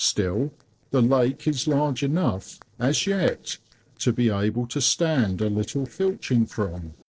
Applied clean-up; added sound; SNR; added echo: neural separator model SepFormer DNS4.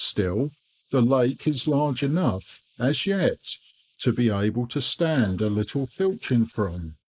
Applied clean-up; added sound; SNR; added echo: neural mask model Resemble Enhance denoiser.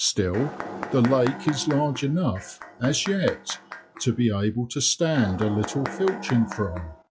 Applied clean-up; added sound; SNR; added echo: classical method log-MMSE.